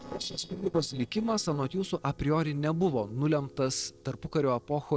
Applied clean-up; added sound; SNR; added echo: neural separator model SepFormer DNS4.